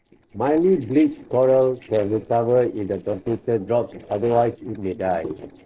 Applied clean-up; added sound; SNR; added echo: neural separator model SepFormer DNS4.